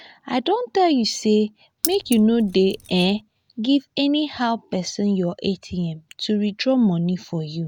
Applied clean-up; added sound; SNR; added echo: none; Keys jangling; 11 dB; none.